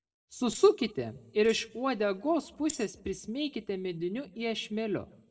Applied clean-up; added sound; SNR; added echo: neural separator model SepFormer DNS4.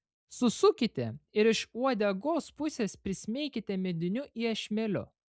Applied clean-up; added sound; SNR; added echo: none; none; none; none.